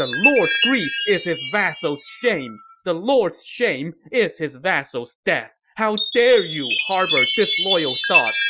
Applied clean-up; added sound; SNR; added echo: classical method Wiener filter.